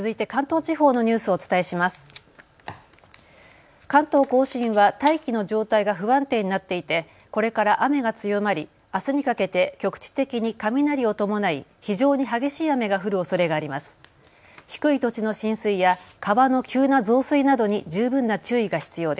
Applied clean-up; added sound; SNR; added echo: none; none; none; none.